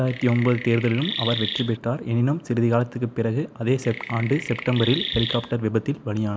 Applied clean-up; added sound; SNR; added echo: none; Chirp, tweet; 8 dB; none.